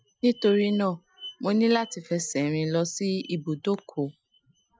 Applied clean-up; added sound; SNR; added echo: classical method Wiener filter.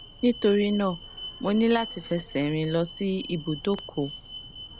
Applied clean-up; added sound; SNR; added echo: none; Alarm; 15 dB; none.